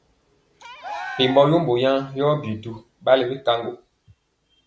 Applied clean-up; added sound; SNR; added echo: none; Cheering; 14 dB; none.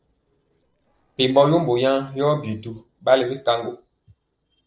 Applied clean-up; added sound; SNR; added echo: neural separator model SepFormer DNS4.